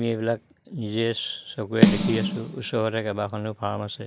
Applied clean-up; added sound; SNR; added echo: none; Snare drum; -3 dB; none.